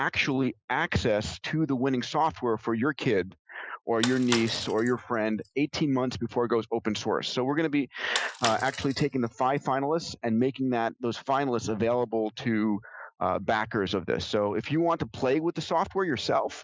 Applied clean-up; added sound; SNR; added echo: classical method Wiener filter.